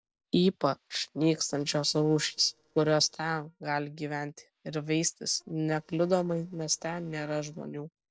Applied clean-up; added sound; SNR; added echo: neural separator model SepFormer DNS4.